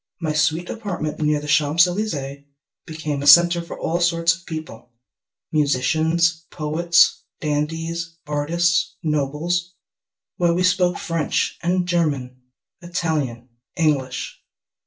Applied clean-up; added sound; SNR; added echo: none; none; none; reverberation time 0.2 s.